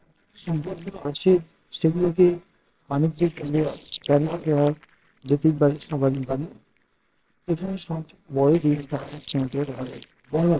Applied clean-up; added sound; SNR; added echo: neural separator model SepFormer WHAMR!.